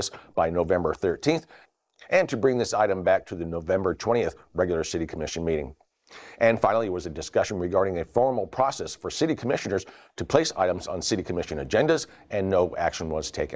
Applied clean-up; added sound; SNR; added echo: neural mask model Resemble Enhance denoiser.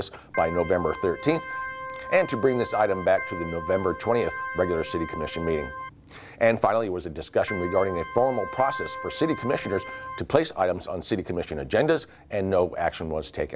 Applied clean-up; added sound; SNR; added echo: none; Organ; 9 dB; none.